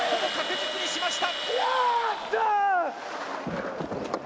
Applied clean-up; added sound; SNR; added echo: none; Drill; 8 dB; none.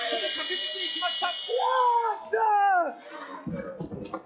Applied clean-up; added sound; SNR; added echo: classical method log-MMSE.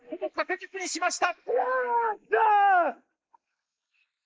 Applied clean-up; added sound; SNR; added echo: neural mask model Resemble Enhance denoiser.